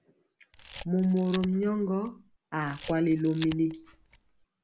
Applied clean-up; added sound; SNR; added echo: none; Camera; 15 dB; none.